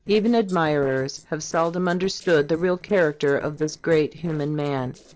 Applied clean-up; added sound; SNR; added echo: neural separator model SepFormer DNS4.